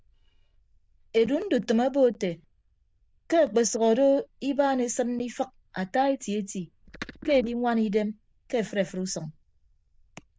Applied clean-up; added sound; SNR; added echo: neural diffusion model UNIVERSE++.